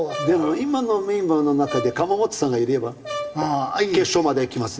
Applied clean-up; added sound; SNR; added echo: none; Brass instrument; 13 dB; reverberation time 2.2 s.